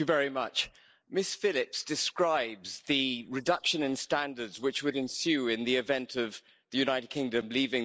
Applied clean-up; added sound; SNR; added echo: neural mask model Resemble Enhance denoiser.